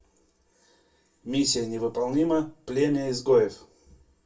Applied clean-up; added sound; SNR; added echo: none; none; none; reverberation time 0.2 s.